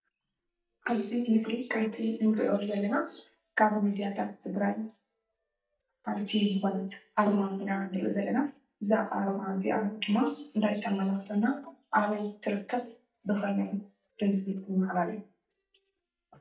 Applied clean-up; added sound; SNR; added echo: neural mask model DeepFilterNet 3.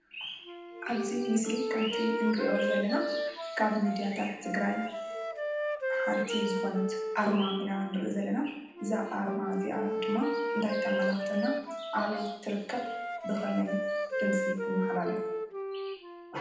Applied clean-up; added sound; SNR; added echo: none; Wind instrument, woodwind instrument; 2 dB; reverberation time 0.8 s.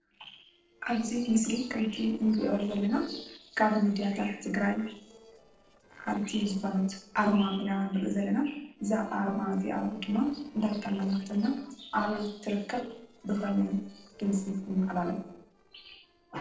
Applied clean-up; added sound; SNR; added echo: neural separator model SepFormer DNS4.